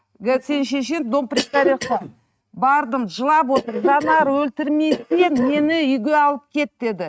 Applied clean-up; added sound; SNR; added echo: neural mask model RNNoise.